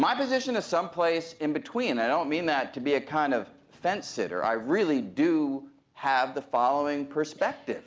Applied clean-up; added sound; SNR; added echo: none; none; none; none.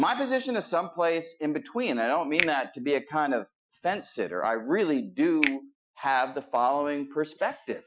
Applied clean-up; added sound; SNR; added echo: classical method Wiener filter.